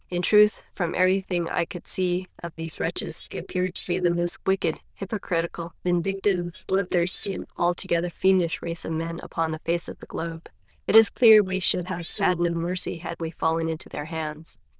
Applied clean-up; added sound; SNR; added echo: neural diffusion model UNIVERSE++.